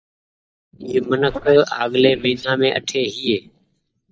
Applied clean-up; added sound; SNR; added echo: neural mask model DeepFilterNet 3.